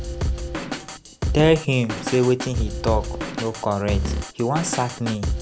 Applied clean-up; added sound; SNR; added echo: none; Drum kit; 4 dB; none.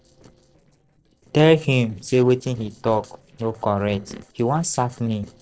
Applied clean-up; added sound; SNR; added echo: neural separator model SepFormer DNS4.